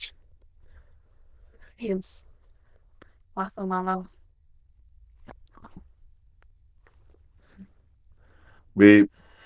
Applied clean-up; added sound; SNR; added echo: neural diffusion model UNIVERSE++.